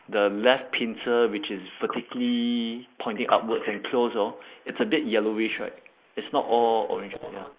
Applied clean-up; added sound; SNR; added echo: neural mask model Resemble Enhance denoiser.